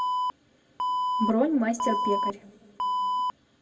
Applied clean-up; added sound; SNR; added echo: none; Alarm; -1 dB; reverberation time 0.9 s.